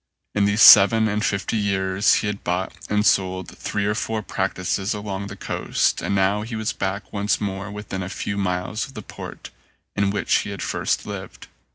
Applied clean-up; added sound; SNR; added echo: none; none; none; none.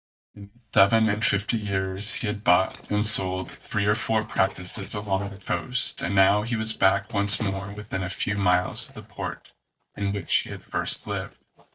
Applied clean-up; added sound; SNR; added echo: neural mask model DeepFilterNet 3.